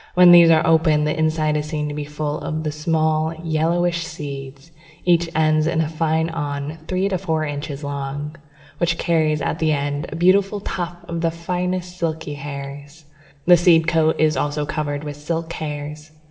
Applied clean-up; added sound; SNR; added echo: none; none; none; reverberation time 1.7 s.